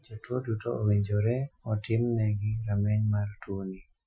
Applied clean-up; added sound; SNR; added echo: classical method Wiener filter.